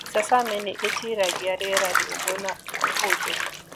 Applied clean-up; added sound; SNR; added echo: none; Bathtub (filling or washing); 1 dB; none.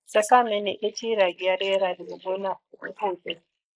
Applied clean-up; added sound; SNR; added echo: neural mask model Resemble Enhance denoiser.